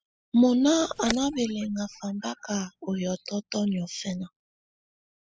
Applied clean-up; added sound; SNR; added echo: classical method spectral subtraction.